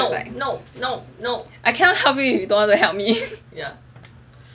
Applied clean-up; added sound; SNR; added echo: none; none; none; none.